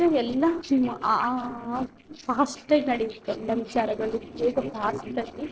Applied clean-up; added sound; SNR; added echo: neural separator model SepFormer DNS4.